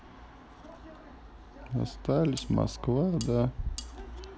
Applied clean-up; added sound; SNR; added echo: none; Cutlery, silverware; 16 dB; none.